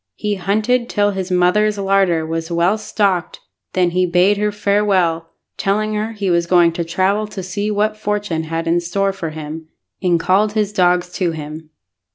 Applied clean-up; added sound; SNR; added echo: none; none; none; none.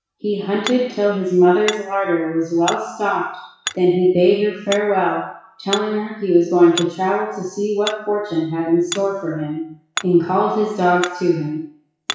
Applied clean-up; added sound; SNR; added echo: classical method WPE with log-MMSE.